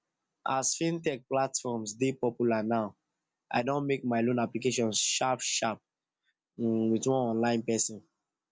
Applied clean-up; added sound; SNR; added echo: none; none; none; none.